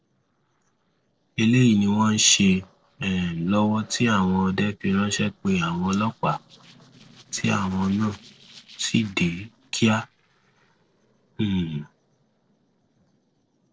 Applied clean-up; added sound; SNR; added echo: neural separator model SepFormer DNS4.